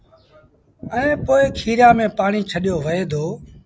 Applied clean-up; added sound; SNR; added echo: none; none; none; none.